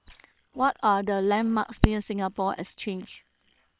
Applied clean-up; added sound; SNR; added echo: neural separator model SepFormer WHAM!.